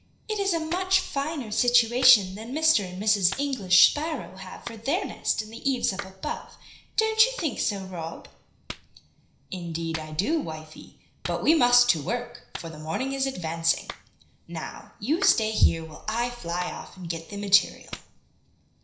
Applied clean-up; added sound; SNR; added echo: none; Clapping; 18 dB; reverberation time 0.5 s.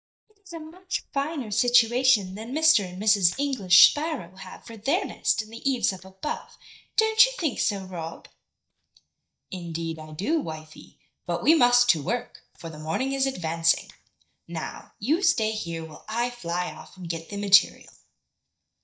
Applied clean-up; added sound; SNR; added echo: neural mask model DeepFilterNet 3.